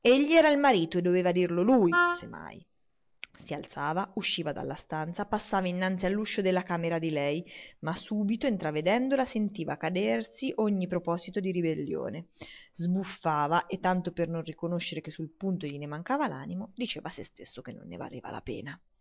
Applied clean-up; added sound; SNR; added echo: neural separator model SepFormer DNS4.